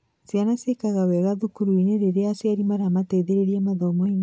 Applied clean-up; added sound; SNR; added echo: none; none; none; none.